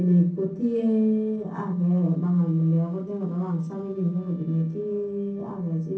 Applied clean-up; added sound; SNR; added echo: neural separator model SepFormer DNS4.